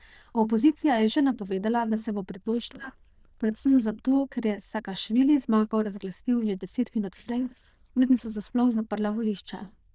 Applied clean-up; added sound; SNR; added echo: neural diffusion model UNIVERSE++.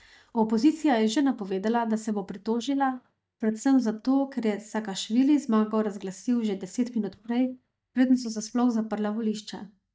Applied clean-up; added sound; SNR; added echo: neural mask model DeepFilterNet 3.